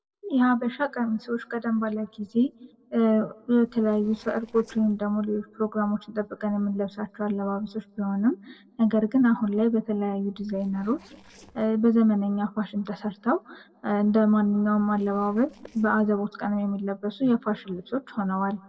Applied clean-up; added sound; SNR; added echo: neural separator model SepFormer DNS4.